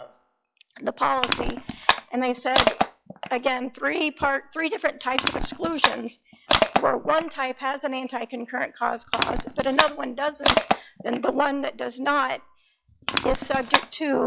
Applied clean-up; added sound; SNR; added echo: classical method log-MMSE.